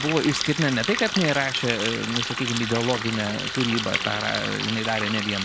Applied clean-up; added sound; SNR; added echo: none; Water tap, faucet; 3 dB; none.